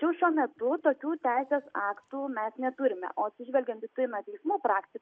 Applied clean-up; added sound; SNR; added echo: none; none; none; none.